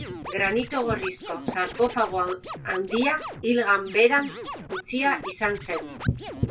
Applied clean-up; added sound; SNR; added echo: none; Scratching (performance technique); 12 dB; reverberation time 0.2 s.